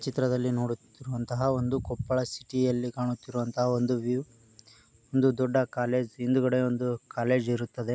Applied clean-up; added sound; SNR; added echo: none; none; none; none.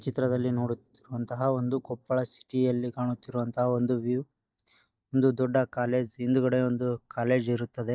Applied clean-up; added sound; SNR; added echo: neural mask model DeepFilterNet 3.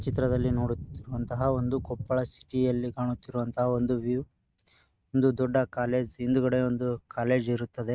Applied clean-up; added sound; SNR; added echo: neural mask model RNNoise.